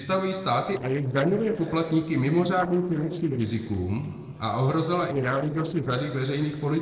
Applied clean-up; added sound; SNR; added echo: neural separator model SepFormer DNS4.